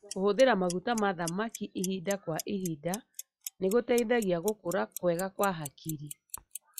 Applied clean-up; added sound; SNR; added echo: classical method log-MMSE.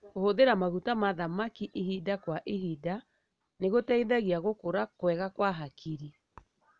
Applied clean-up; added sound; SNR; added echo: none; none; none; none.